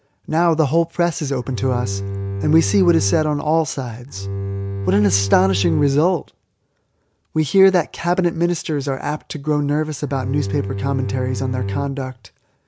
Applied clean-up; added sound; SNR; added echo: none; Bowed string instrument; 5 dB; none.